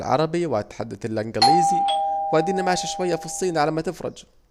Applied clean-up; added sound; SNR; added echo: none; Doorbell; -2 dB; none.